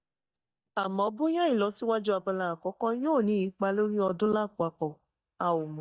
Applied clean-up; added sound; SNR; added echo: neural mask model DeepFilterNet 3.